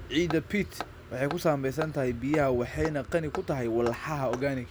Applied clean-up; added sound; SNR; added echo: none; Hammer; 15 dB; none.